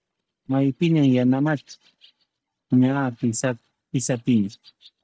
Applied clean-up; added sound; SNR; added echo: neural mask model DeepFilterNet 3.